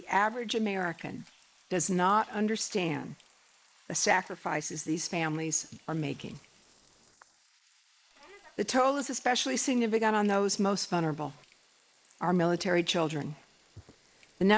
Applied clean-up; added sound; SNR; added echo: neural mask model Resemble Enhance denoiser.